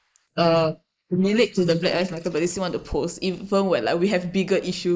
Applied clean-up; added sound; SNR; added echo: neural mask model Resemble Enhance denoiser.